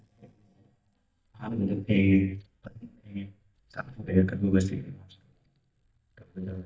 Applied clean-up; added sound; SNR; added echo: neural mask model DeepFilterNet 3.